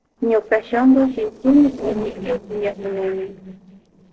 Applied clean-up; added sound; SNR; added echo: neural separator model SepFormer DNS4.